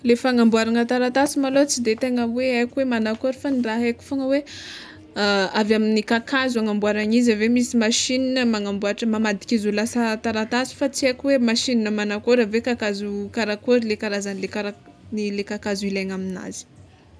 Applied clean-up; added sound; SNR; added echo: none; none; none; none.